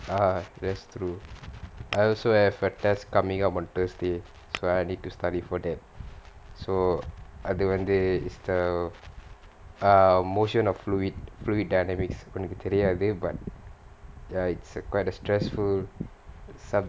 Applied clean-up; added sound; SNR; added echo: none; Tap / Glass; 14 dB; none.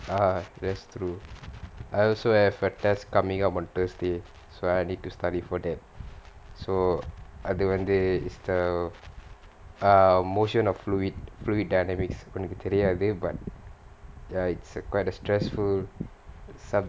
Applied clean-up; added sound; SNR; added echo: none; none; none; none.